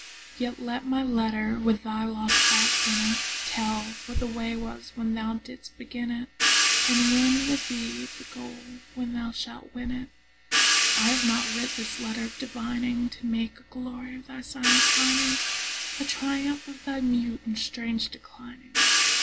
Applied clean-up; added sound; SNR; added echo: none; Crash cymbal / Hi-hat; -1 dB; none.